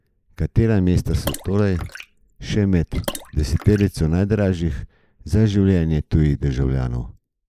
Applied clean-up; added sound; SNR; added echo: neural mask model Resemble Enhance denoiser.